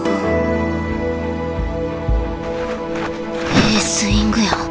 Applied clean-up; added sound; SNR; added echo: none; none; none; none.